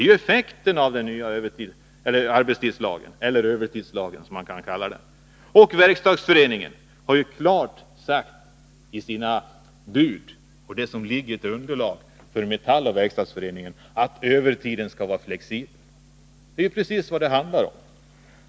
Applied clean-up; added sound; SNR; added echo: none; none; none; none.